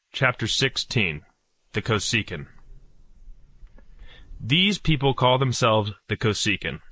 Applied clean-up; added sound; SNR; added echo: neural mask model Resemble Enhance denoiser.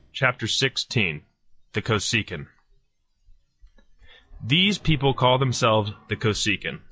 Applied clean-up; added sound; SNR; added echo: classical method log-MMSE.